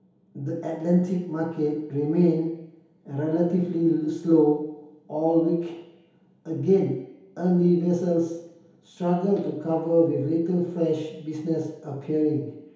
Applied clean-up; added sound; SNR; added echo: none; none; none; reverberation time 2.2 s.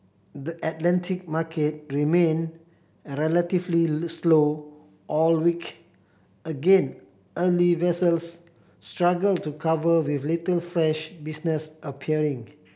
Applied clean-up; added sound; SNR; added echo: none; none; none; none.